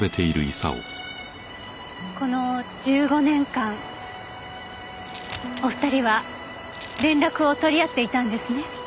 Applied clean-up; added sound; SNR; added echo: none; Coin (dropping); 9 dB; none.